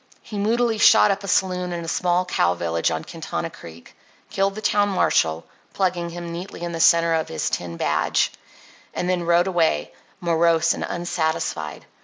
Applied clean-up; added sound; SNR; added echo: none; none; none; none.